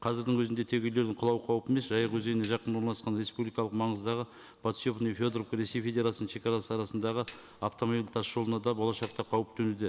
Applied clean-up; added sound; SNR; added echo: none; Tambourine; 7 dB; none.